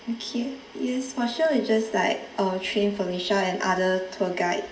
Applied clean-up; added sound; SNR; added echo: none; none; none; reverberation time 0.7 s.